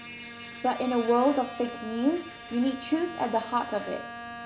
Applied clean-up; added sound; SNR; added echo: none; Bowed string instrument; 13 dB; none.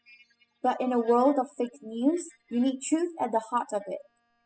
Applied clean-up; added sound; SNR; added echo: classical method spectral subtraction.